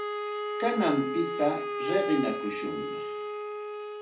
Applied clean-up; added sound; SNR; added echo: none; Wind instrument, woodwind instrument; 2 dB; reverberation time 0.4 s.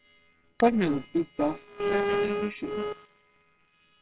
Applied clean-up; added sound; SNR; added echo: neural separator model SepFormer WHAMR!.